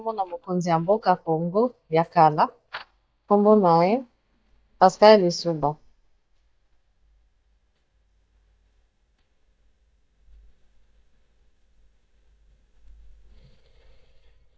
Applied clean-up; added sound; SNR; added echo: neural mask model DeepFilterNet 3.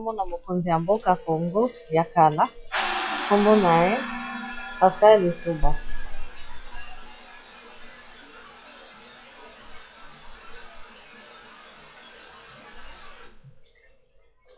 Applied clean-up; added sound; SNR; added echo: classical method log-MMSE.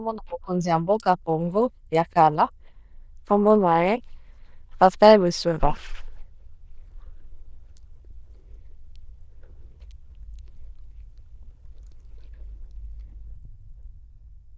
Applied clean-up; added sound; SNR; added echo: neural diffusion model UNIVERSE++.